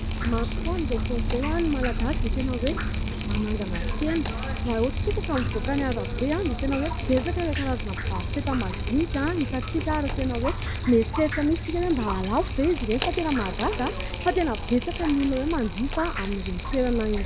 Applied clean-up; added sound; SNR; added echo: none; Drip; 1 dB; none.